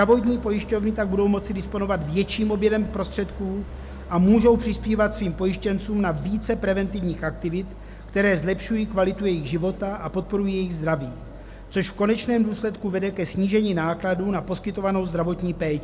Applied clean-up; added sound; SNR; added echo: none; Idling; 14 dB; none.